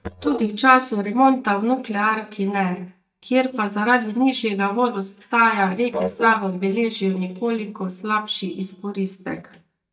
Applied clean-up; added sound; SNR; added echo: neural mask model DeepFilterNet 3.